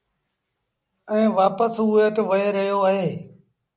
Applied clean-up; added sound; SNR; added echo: none; none; none; none.